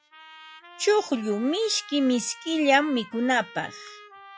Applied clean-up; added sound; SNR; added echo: classical method log-MMSE.